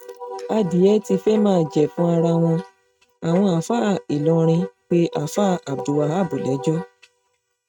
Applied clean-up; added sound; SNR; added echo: neural mask model RNNoise.